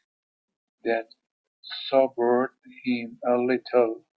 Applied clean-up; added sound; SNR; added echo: none; none; none; none.